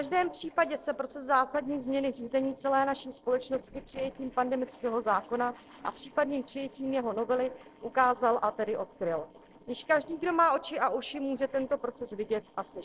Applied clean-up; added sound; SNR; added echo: neural separator model SepFormer DNS4.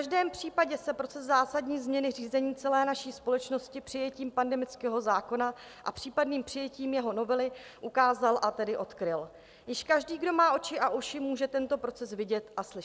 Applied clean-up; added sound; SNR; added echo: none; none; none; none.